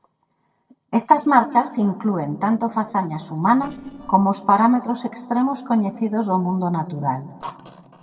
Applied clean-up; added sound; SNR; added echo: neural separator model SepFormer DNS4.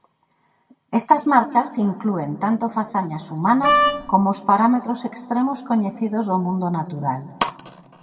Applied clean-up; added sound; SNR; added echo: none; Wind instrument, woodwind instrument; -2 dB; reverberation time 1.6 s.